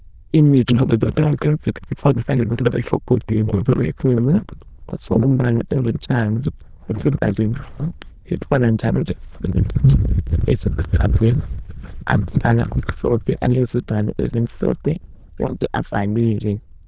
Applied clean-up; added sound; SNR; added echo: neural diffusion model UNIVERSE++.